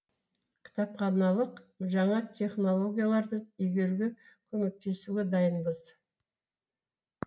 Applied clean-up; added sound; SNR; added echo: none; none; none; none.